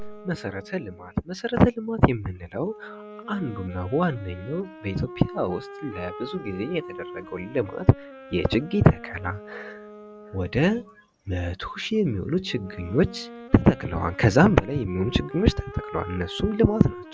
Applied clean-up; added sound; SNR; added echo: none; Wind instrument, woodwind instrument; 17 dB; none.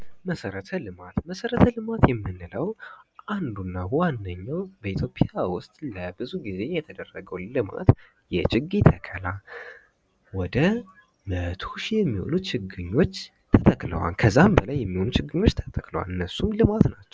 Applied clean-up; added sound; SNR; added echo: none; none; none; none.